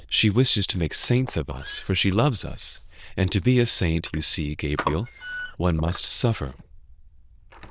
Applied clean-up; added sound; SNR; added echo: neural diffusion model UNIVERSE++.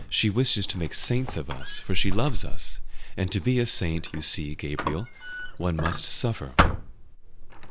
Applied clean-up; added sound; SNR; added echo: none; Squeak; -3 dB; none.